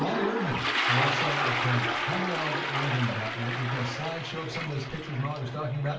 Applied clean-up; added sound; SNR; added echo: none; Toilet flush; -1 dB; reverberation time 0.3 s.